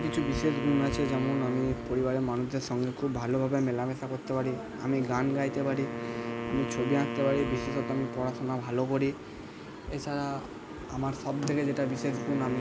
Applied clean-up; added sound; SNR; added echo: none; Wind instrument, woodwind instrument; 9 dB; none.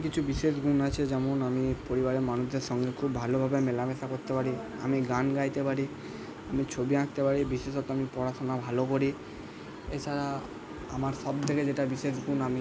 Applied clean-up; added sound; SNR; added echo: none; none; none; none.